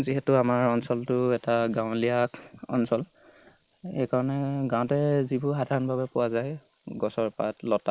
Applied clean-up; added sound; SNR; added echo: neural mask model Resemble Enhance denoiser.